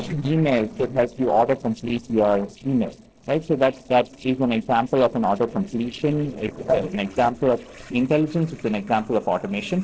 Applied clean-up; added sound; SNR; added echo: neural separator model SepFormer DNS4.